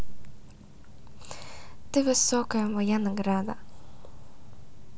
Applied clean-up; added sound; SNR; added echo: none; none; none; none.